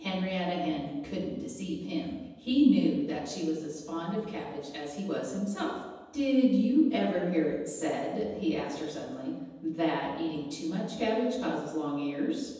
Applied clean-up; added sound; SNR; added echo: none; none; none; reverberation time 1.1 s.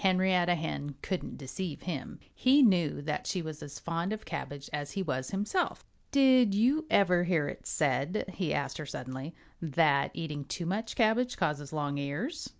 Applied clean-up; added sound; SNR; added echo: none; none; none; none.